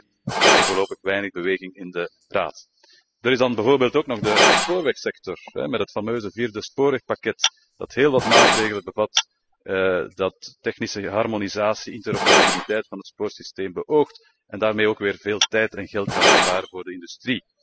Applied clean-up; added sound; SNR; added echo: classical method spectral subtraction.